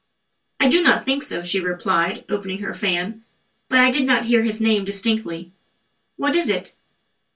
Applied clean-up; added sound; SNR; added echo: none; none; none; reverberation time 0.1 s.